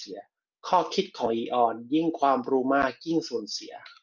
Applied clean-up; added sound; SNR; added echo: none; none; none; none.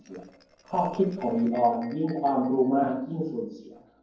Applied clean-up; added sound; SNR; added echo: neural separator model SepFormer DNS4.